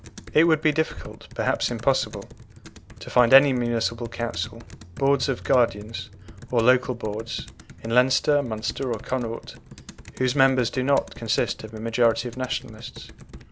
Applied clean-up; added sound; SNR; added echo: none; Computer keyboard; 17 dB; none.